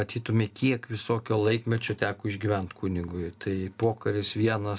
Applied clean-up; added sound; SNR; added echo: none; none; none; none.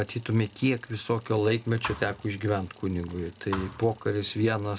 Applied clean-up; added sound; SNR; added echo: none; Bicycle + Thump, thud; 17 dB; none.